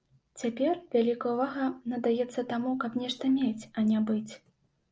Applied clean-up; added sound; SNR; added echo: none; none; none; none.